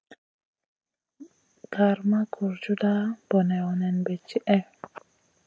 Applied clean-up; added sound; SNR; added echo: none; none; none; none.